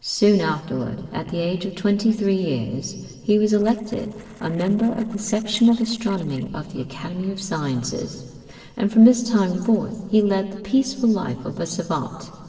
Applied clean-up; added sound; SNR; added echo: neural separator model SepFormer DNS4.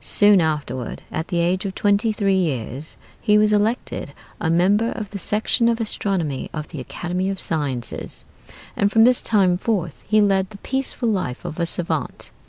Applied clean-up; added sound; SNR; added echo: none; none; none; none.